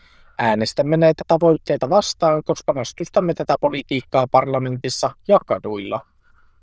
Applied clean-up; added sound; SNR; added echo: neural diffusion model UNIVERSE++.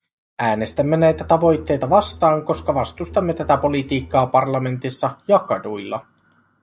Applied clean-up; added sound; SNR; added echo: neural mask model DeepFilterNet 3.